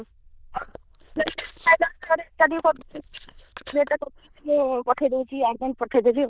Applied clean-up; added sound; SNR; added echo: neural diffusion model UNIVERSE++.